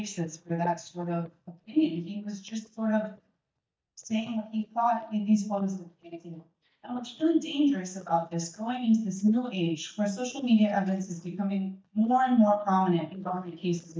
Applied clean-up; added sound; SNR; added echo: neural mask model DeepFilterNet 3.